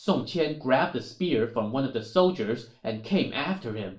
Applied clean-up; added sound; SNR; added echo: none; none; none; reverberation time 0.3 s.